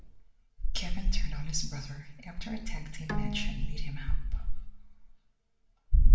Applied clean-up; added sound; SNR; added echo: none; Bowed string instrument; 17 dB; reverberation time 0.8 s.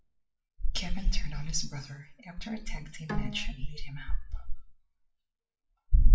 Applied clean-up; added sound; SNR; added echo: classical method WPE with log-MMSE.